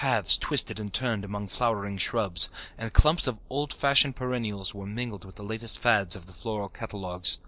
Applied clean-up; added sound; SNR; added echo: none; none; none; none.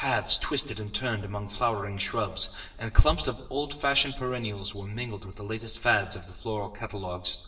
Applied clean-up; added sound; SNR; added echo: none; none; none; reverberation time 0.8 s.